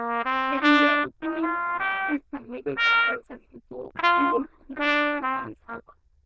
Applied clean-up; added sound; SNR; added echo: neural diffusion model UNIVERSE++.